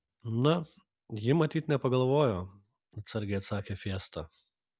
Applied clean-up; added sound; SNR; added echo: none; none; none; none.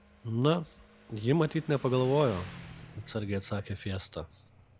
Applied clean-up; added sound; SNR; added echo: none; Motorcycle; 19 dB; none.